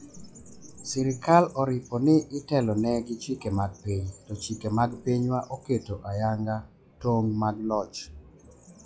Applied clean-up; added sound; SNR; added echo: classical method log-MMSE.